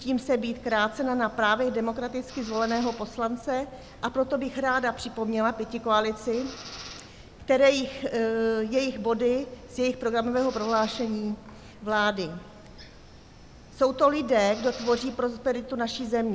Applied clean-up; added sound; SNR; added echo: none; Drill + Water; 19 dB; none.